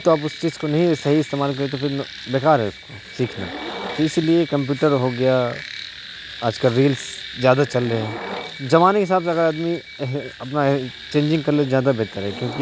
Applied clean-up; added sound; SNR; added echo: none; Subway, metro, underground / Door; 18 dB; none.